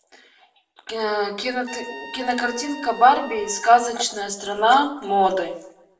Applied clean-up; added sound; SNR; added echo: none; Trumpet; 19 dB; reverberation time 0.5 s.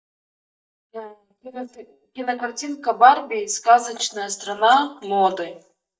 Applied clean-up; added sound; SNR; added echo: neural mask model DeepFilterNet 3.